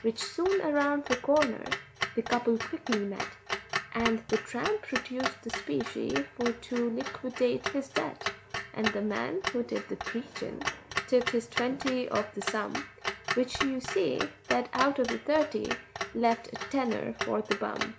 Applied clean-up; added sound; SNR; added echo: none; Clock; 6 dB; none.